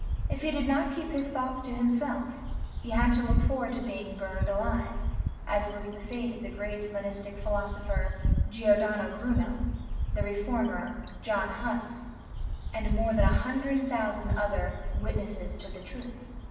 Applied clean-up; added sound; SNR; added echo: none; Bird; 1 dB; reverberation time 1.1 s.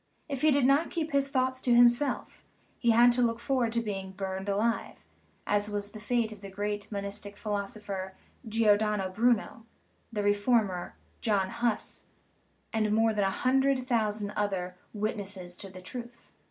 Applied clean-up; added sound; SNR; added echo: none; none; none; none.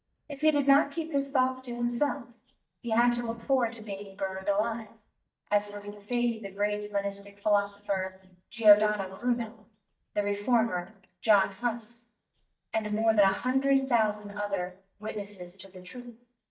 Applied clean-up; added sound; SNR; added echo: neural mask model DeepFilterNet 3.